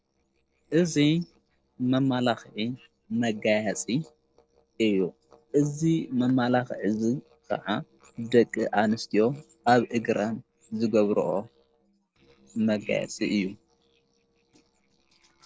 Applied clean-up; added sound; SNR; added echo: neural separator model SepFormer DNS4.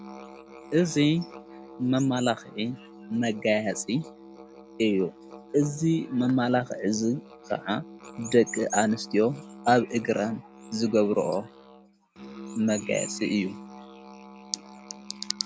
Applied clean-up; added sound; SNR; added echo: none; Musical instrument; 17 dB; none.